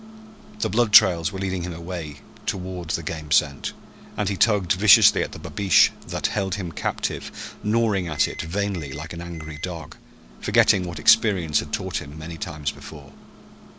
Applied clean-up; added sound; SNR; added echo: none; Microwave oven; 18 dB; none.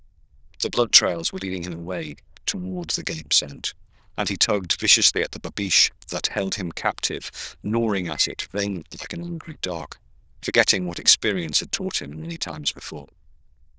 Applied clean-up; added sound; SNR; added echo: neural diffusion model UNIVERSE++.